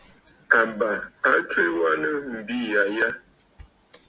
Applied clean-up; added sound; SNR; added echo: none; none; none; none.